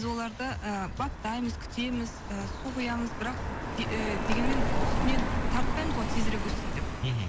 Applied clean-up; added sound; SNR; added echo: none; Car passing by; -3 dB; none.